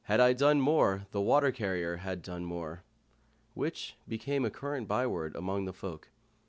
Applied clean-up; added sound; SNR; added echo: none; none; none; none.